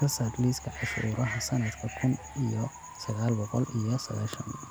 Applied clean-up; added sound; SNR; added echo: none; Bird / Fowl; 13 dB; none.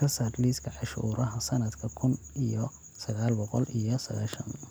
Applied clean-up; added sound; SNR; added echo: none; none; none; none.